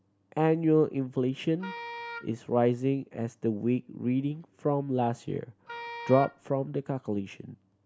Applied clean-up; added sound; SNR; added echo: none; Wind instrument, woodwind instrument; 13 dB; none.